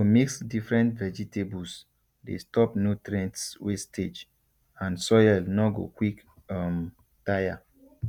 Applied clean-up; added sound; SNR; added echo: none; none; none; none.